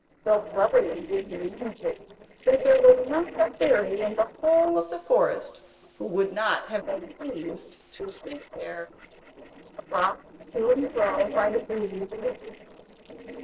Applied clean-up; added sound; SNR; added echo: neural separator model SepFormer DNS4.